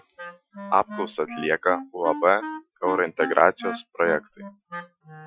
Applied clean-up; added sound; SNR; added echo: classical method Wiener filter.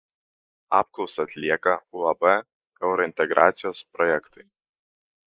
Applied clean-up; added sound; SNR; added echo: neural mask model Resemble Enhance denoiser.